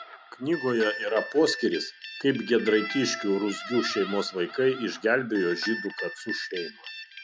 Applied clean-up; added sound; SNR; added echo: none; Guitar; 10 dB; none.